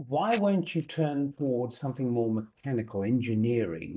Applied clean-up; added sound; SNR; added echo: neural mask model DeepFilterNet 3.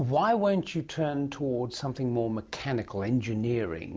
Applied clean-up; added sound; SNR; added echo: none; none; none; none.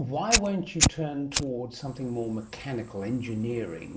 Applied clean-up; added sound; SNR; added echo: none; Fire; 1 dB; reverberation time 0.5 s.